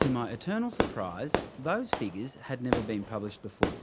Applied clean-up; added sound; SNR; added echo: none; Fireworks; 0 dB; none.